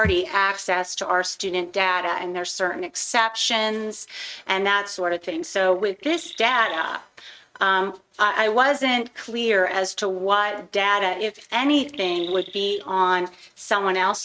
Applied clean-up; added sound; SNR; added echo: neural mask model RNNoise.